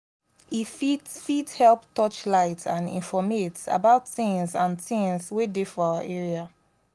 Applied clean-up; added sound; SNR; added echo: none; none; none; none.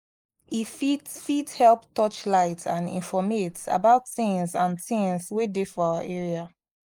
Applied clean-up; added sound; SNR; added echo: neural mask model Resemble Enhance denoiser.